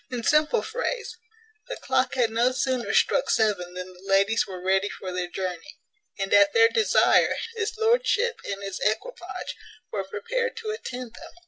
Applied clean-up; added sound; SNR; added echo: none; none; none; none.